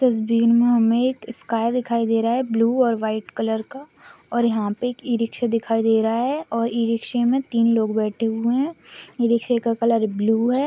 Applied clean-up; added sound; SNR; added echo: none; none; none; none.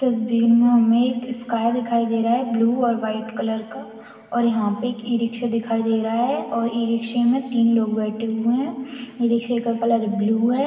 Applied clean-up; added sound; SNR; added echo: none; none; none; reverberation time 2.5 s.